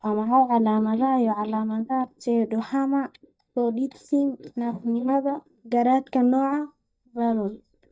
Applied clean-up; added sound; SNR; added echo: neural mask model DeepFilterNet 3.